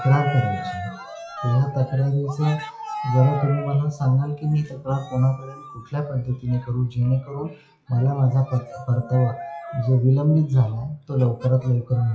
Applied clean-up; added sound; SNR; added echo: classical method WPE with log-MMSE.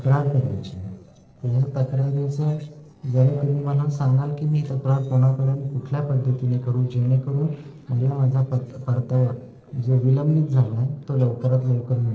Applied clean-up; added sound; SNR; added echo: neural separator model SepFormer DNS4.